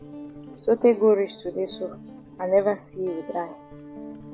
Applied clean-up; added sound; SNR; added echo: none; Guitar; 17 dB; none.